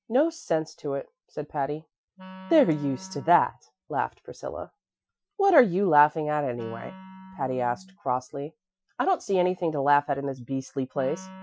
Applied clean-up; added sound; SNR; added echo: classical method Wiener filter.